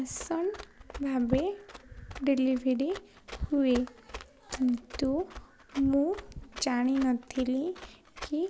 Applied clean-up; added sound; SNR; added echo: none; Run; 17 dB; none.